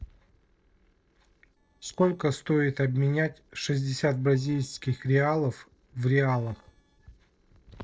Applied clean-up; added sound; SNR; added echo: neural separator model SepFormer DNS4.